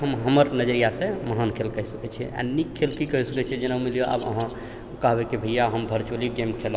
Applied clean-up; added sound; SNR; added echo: none; Keys jangling; 16 dB; none.